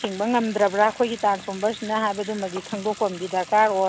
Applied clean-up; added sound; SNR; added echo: none; Bathtub (filling or washing) / Sink (filling or washing) / Water tap, faucet; 18 dB; none.